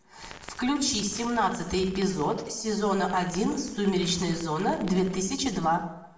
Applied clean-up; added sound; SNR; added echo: none; Crackle; 19 dB; reverberation time 0.7 s.